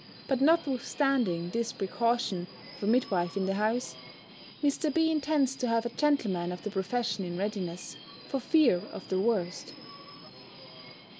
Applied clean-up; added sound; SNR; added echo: none; Subway, metro, underground; 18 dB; none.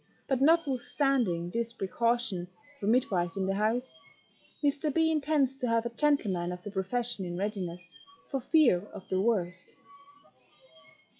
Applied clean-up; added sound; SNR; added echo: classical method log-MMSE.